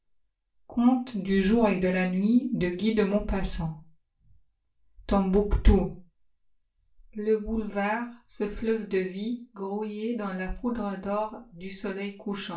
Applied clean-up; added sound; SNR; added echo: none; none; none; reverberation time 0.3 s.